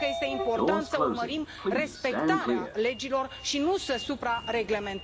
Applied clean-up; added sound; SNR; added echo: none; Sliding door; 2 dB; none.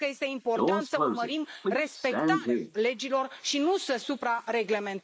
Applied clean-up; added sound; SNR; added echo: neural mask model Resemble Enhance denoiser.